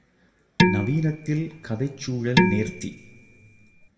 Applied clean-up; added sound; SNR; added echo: none; Dishes, pots, and pans; -3 dB; reverberation time 1.4 s.